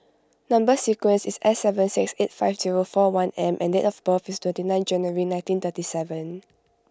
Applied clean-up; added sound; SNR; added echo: none; none; none; none.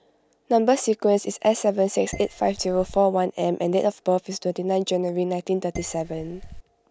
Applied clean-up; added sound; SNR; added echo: none; Dishes, pots, and pans; 15 dB; none.